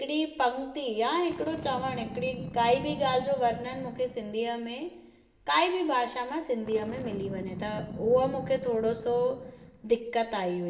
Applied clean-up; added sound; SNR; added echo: none; Boom; 13 dB; reverberation time 0.9 s.